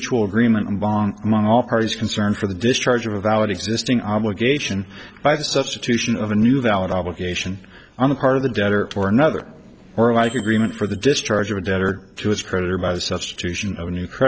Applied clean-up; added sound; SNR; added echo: neural separator model SepFormer DNS4.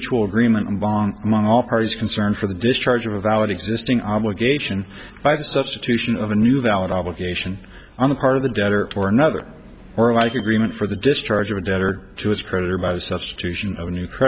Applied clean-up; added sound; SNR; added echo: none; Microwave oven; 19 dB; none.